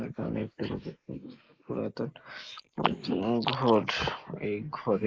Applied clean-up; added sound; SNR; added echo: neural mask model Resemble Enhance denoiser.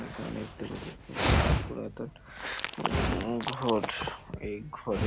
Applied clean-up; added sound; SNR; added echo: none; Dog; -3 dB; none.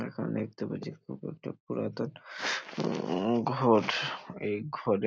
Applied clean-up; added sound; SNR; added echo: none; none; none; none.